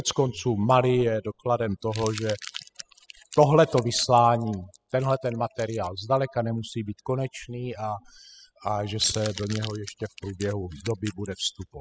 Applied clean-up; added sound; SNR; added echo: classical method spectral subtraction.